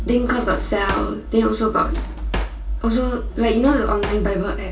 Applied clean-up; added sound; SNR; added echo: none; Drawer open or close; 14 dB; reverberation time 0.3 s.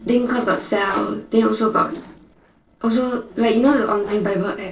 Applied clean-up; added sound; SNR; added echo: neural separator model SepFormer DNS4.